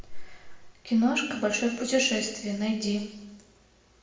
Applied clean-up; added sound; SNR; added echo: none; none; none; reverberation time 1.0 s.